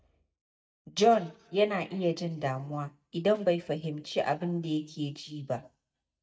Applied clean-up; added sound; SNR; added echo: neural mask model DeepFilterNet 3.